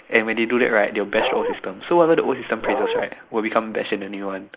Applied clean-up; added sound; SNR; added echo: neural mask model Resemble Enhance denoiser.